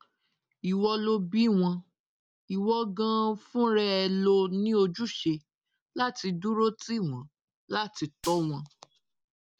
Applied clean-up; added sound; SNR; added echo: none; Gunshot, gunfire; 19 dB; none.